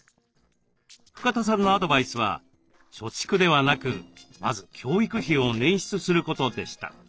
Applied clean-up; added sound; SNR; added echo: neural separator model SepFormer DNS4.